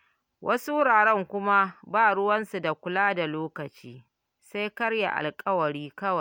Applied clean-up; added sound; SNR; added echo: none; none; none; none.